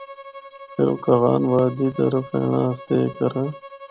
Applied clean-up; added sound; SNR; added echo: none; Bowed string instrument; 18 dB; none.